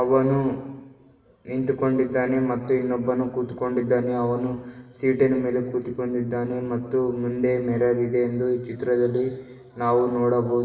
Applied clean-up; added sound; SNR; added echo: none; none; none; reverberation time 1.2 s.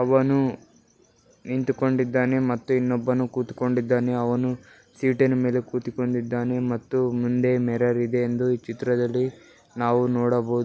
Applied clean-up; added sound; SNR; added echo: none; none; none; none.